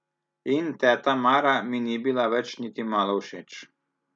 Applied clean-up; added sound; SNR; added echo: none; none; none; none.